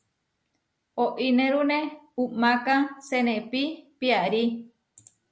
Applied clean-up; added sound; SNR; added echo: none; none; none; none.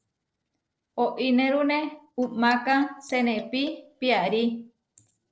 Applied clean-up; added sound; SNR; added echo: neural separator model SepFormer DNS4.